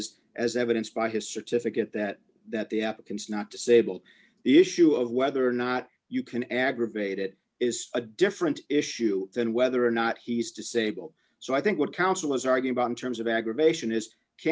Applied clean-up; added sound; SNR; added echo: none; none; none; none.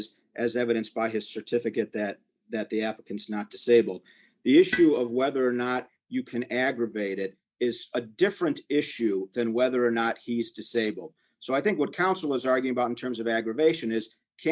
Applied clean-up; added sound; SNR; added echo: neural mask model DeepFilterNet 3.